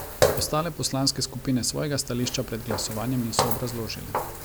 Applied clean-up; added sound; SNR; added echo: none; Walk, footsteps; 2 dB; none.